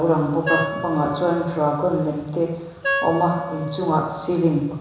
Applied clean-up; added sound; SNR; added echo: none; Wind instrument, woodwind instrument; 8 dB; reverberation time 1.0 s.